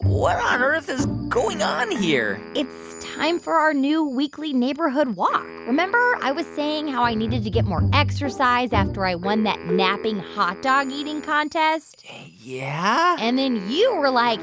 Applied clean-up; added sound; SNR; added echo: none; Wind instrument, woodwind instrument; 18 dB; none.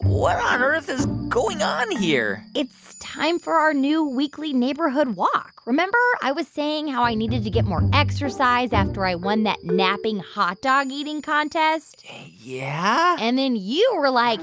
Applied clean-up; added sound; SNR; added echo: none; none; none; none.